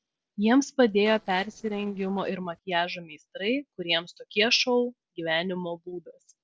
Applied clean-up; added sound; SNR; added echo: neural separator model SepFormer DNS4.